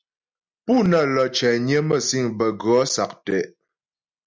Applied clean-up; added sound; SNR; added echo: none; none; none; none.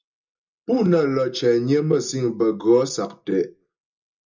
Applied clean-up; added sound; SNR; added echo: none; none; none; reverberation time 0.2 s.